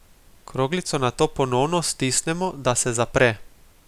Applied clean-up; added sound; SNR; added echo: none; none; none; none.